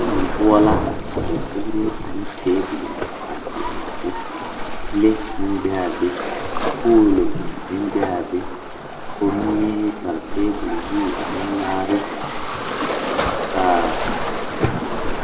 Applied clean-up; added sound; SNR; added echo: none; Waves, surf; 2 dB; reverberation time 1.0 s.